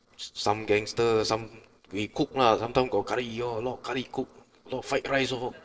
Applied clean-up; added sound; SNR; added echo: neural separator model SepFormer DNS4.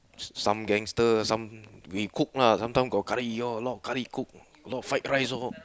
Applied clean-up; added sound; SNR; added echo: none; none; none; none.